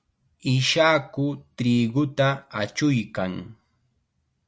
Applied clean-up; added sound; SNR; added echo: none; none; none; none.